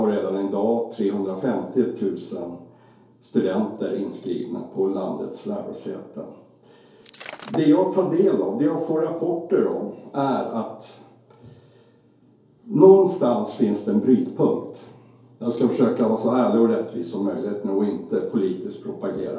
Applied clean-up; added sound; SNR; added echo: none; Shatter; 14 dB; reverberation time 2.4 s.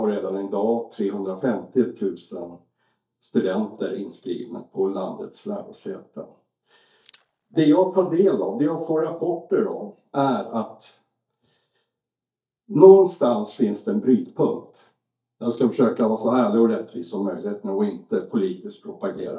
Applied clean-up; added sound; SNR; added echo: neural mask model DeepFilterNet 3.